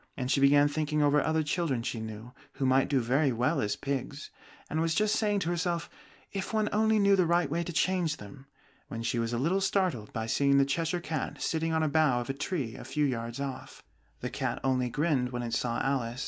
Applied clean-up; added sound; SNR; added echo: none; none; none; none.